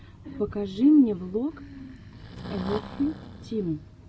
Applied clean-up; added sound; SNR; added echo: none; Breathing; 14 dB; none.